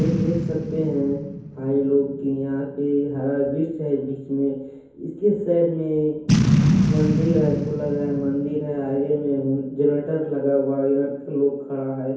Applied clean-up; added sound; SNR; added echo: none; Boom; 3 dB; reverberation time 0.9 s.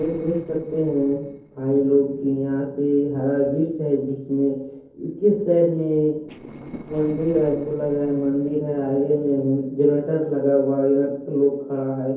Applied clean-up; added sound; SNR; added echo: neural separator model SepFormer DNS4.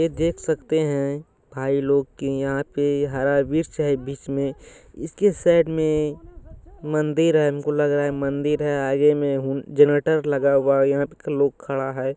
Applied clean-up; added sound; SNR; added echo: none; none; none; none.